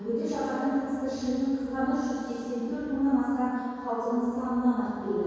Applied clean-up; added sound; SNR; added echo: none; none; none; reverberation time 2.2 s.